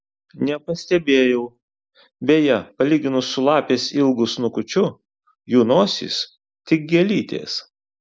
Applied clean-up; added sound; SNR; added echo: none; none; none; none.